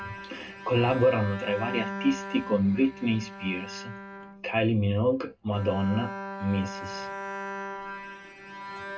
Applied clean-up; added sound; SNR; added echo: none; Bowed string instrument; 10 dB; reverberation time 0.2 s.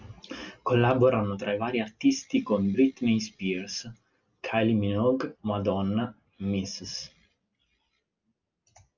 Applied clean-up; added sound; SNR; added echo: none; none; none; none.